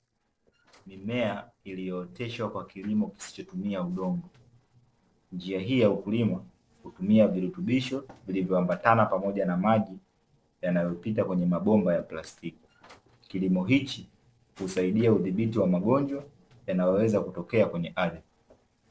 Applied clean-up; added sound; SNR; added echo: neural separator model SepFormer DNS4.